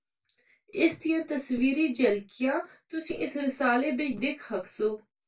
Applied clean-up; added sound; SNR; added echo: none; none; none; reverberation time 0.2 s.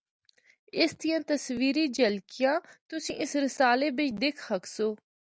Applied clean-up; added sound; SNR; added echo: none; none; none; none.